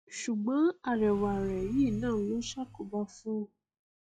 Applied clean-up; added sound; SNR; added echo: classical method log-MMSE.